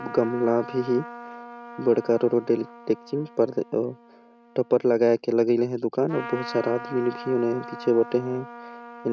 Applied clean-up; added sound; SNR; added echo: none; Trumpet; 15 dB; none.